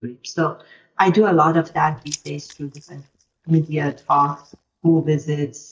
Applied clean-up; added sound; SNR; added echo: neural mask model DeepFilterNet 3.